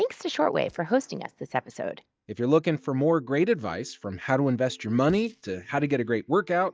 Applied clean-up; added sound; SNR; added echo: neural mask model DeepFilterNet 3.